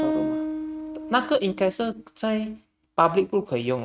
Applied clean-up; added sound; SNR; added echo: neural mask model RNNoise.